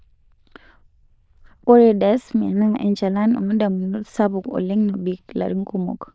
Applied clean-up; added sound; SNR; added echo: neural diffusion model UNIVERSE++.